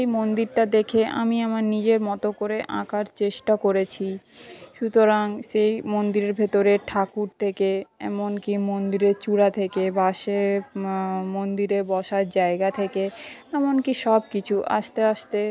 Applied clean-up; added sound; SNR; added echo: none; none; none; none.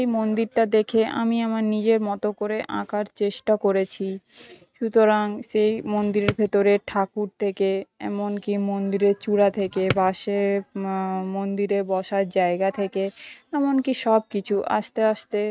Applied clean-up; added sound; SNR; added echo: neural mask model RNNoise.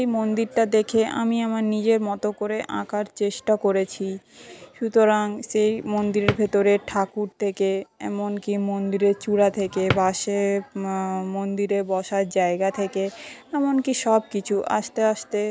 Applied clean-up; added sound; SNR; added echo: none; Drawer open or close; 9 dB; none.